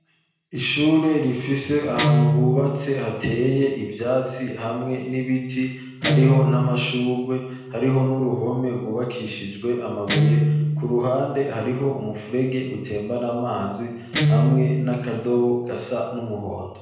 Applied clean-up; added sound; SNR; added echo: none; Guitar; 2 dB; reverberation time 1.0 s.